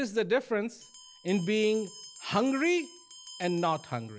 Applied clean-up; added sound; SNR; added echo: none; Bell; 19 dB; none.